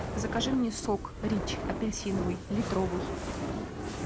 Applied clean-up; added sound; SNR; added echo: none; Fire; 2 dB; none.